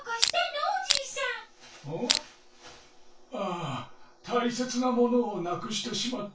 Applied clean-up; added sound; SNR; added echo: none; Crushing; -2 dB; reverberation time 0.2 s.